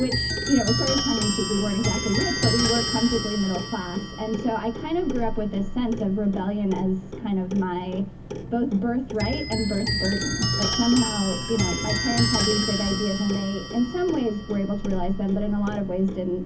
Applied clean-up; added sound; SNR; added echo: none; Clock; 3 dB; reverberation time 0.3 s.